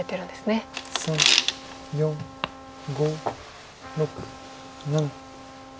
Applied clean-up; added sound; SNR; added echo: none; Trumpet; 17 dB; none.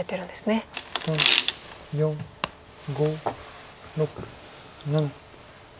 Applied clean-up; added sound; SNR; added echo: none; none; none; none.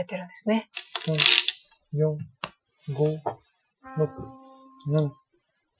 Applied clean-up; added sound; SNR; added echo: classical method Wiener filter.